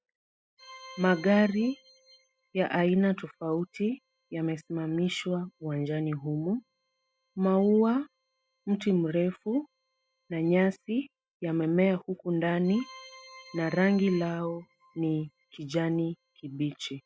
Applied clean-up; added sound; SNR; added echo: classical method spectral subtraction.